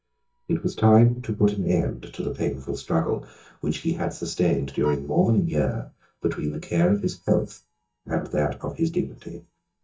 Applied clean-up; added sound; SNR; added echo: neural mask model DeepFilterNet 3.